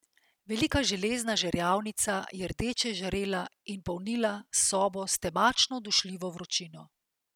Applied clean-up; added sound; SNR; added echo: none; none; none; none.